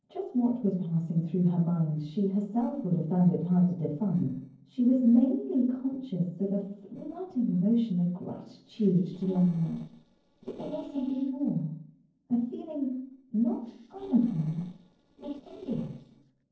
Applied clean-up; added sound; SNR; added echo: neural separator model SepFormer DNS4.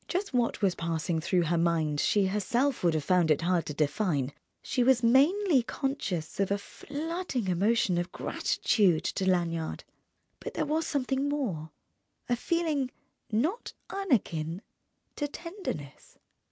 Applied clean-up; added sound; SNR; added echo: none; none; none; none.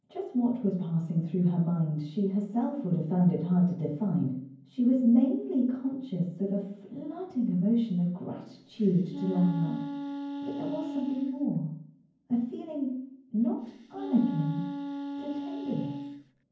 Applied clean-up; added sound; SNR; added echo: none; Wind instrument, woodwind instrument; 8 dB; reverberation time 0.9 s.